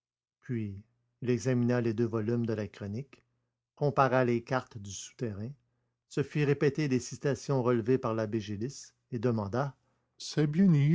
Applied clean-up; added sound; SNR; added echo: none; none; none; none.